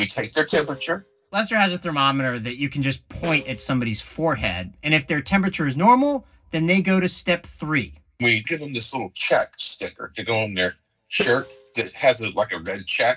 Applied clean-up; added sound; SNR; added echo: neural separator model SepFormer DNS4.